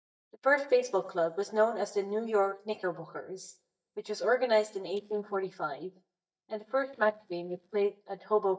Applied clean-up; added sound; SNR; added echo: neural mask model DeepFilterNet 3.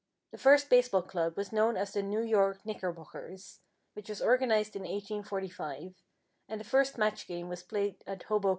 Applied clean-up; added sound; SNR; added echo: none; none; none; none.